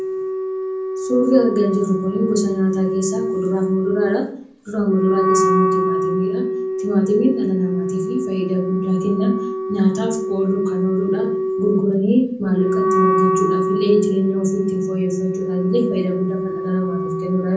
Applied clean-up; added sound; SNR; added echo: none; Wind instrument, woodwind instrument; 2 dB; reverberation time 0.6 s.